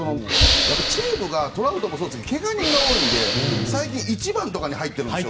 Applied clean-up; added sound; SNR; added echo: none; Hiss / Breathing; -1 dB; none.